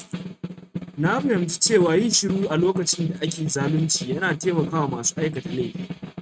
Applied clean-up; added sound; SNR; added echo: neural mask model RNNoise.